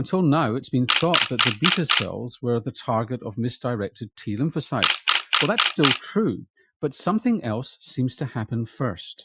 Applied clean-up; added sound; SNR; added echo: classical method Wiener filter.